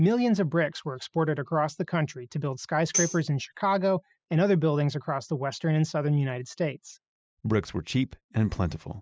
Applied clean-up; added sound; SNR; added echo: classical method spectral subtraction.